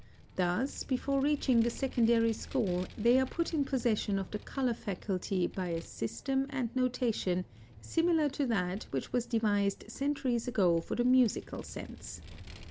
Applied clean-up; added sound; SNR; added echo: none; Vehicle; 18 dB; none.